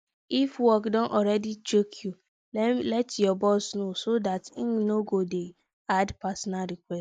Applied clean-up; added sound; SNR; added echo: neural mask model Resemble Enhance denoiser.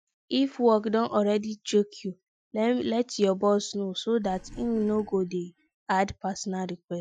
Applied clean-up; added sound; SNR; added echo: classical method Wiener filter.